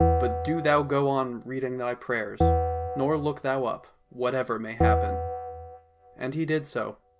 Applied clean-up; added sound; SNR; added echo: none; Bell; 0 dB; none.